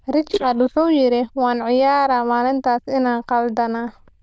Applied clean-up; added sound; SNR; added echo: neural diffusion model UNIVERSE++.